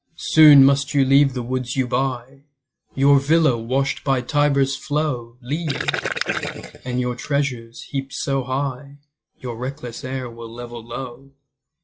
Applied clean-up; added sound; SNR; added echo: classical method log-MMSE.